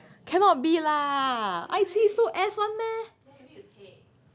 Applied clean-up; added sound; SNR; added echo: none; none; none; none.